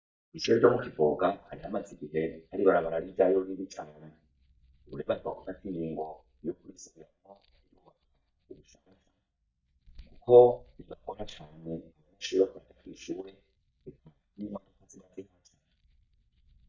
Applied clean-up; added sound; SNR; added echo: neural mask model DeepFilterNet 3.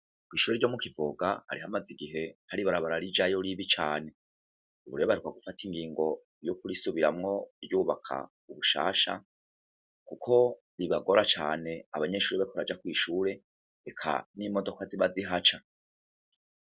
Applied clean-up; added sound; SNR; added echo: none; none; none; none.